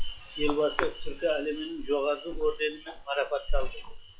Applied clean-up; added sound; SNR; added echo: classical method log-MMSE.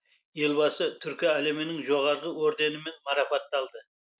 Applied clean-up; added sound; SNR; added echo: none; none; none; none.